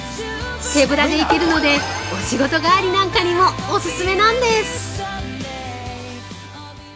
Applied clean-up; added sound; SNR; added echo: none; none; none; none.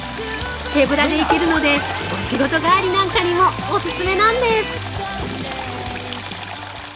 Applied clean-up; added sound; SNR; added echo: none; Stream + Engine / Mechanisms; 12 dB; none.